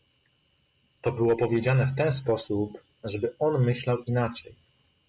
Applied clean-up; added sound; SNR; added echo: none; none; none; none.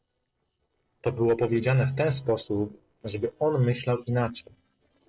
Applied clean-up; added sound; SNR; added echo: neural separator model SepFormer DNS4.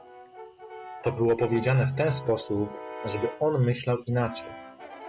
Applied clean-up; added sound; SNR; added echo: none; Brass instrument; 14 dB; none.